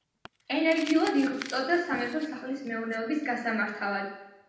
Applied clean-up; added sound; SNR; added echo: none; Crumpling, crinkling; 19 dB; reverberation time 0.8 s.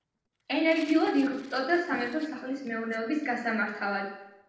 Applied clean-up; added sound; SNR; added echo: neural separator model SepFormer DNS4.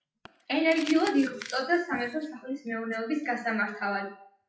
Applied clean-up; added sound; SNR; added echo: classical method WPE with log-MMSE.